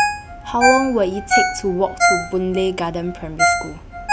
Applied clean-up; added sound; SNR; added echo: none; Ringtone; -1 dB; none.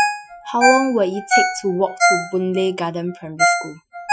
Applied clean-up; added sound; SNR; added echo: classical method Wiener filter.